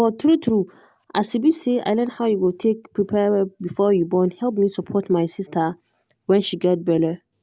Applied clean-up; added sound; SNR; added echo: none; none; none; none.